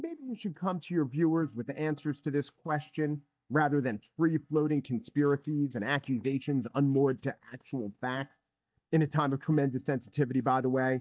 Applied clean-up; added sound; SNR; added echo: neural mask model DeepFilterNet 3.